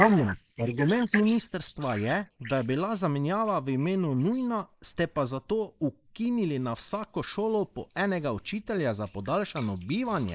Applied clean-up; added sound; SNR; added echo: neural mask model Resemble Enhance denoiser.